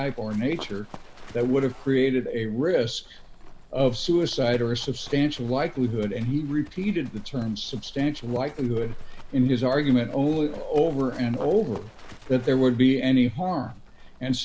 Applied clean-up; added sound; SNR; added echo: none; Livestock, farm animals, working animals; 15 dB; none.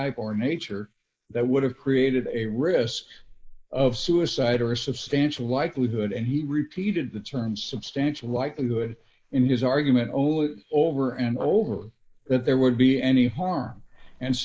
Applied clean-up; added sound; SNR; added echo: neural mask model Resemble Enhance denoiser.